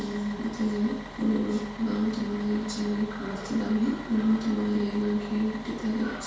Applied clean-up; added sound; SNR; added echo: none; Bus; 14 dB; reverberation time 0.5 s.